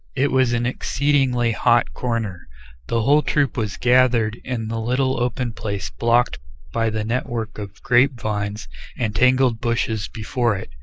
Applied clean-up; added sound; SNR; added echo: neural mask model Resemble Enhance denoiser.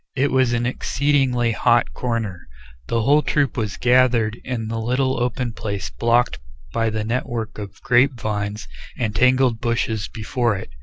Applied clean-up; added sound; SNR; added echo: none; none; none; none.